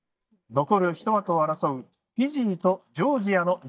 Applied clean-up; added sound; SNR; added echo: neural mask model DeepFilterNet 3.